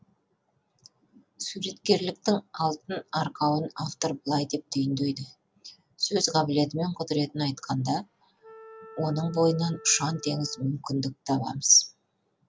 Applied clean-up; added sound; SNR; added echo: none; Wind instrument, woodwind instrument; 20 dB; none.